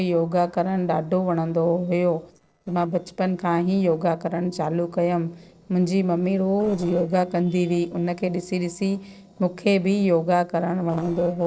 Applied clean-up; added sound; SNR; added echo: neural separator model SepFormer DNS4.